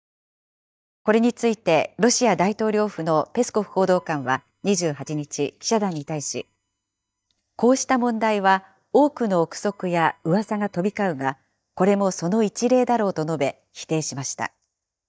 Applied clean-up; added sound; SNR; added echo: neural mask model DeepFilterNet 3.